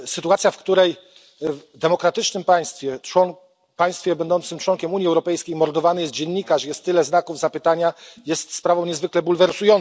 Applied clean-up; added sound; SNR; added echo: none; none; none; none.